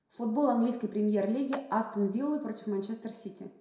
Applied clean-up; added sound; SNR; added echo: none; Clapping; 19 dB; reverberation time 0.6 s.